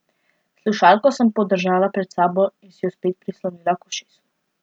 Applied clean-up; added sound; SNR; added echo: none; none; none; none.